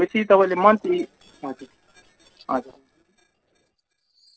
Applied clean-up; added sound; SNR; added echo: neural separator model SepFormer DNS4.